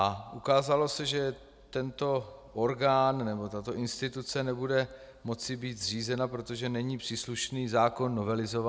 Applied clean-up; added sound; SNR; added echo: none; none; none; none.